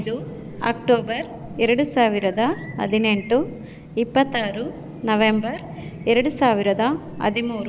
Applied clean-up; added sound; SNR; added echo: none; Chirp, tweet; 15 dB; none.